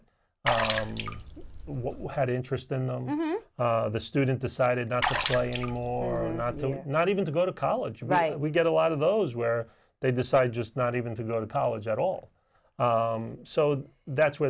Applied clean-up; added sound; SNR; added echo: none; Water / Splash, splatter; 5 dB; none.